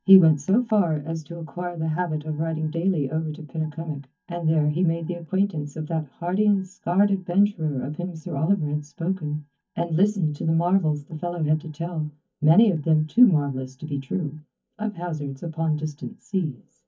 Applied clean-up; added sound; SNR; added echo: neural mask model DeepFilterNet 3.